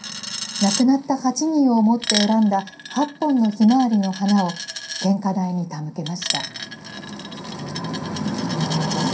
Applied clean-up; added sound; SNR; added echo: none; Coin (dropping); 11 dB; reverberation time 0.3 s.